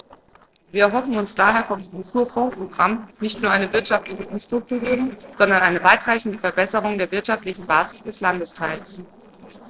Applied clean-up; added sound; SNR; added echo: neural separator model SepFormer DNS4.